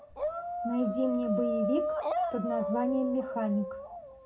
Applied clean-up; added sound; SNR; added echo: none; Dog; 1 dB; reverberation time 0.4 s.